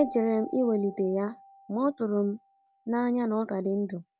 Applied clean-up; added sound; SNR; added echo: none; Keyboard (musical); 19 dB; none.